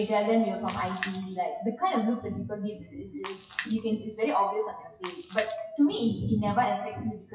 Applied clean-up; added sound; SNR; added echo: classical method WPE with log-MMSE.